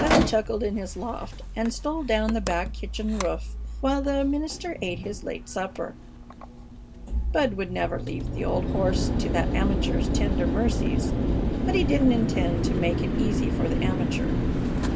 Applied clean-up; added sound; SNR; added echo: none; Mechanical fan; -2 dB; none.